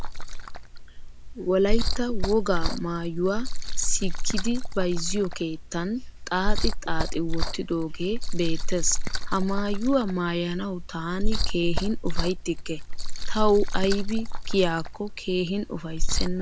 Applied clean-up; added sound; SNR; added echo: none; Liquid; -4 dB; none.